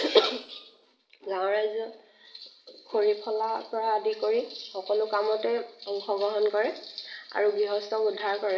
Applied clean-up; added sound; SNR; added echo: none; none; none; reverberation time 0.9 s.